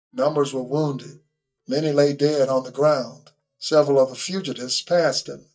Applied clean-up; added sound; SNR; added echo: neural mask model DeepFilterNet 3.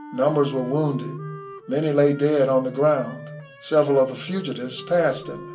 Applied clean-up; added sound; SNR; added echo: none; Wind instrument, woodwind instrument; 19 dB; reverberation time 0.2 s.